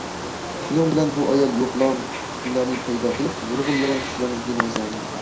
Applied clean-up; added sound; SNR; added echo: none; Wild animals; 6 dB; reverberation time 0.2 s.